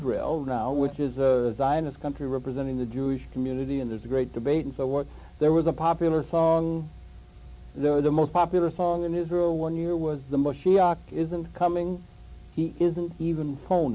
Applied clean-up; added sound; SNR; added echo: none; none; none; none.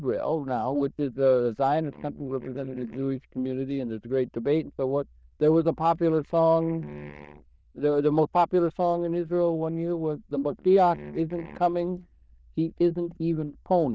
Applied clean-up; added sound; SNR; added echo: neural diffusion model UNIVERSE++.